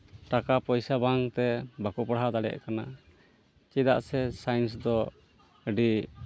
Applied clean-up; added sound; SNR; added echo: none; none; none; none.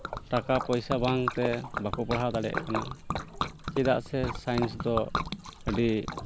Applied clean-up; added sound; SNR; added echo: none; Liquid; 5 dB; none.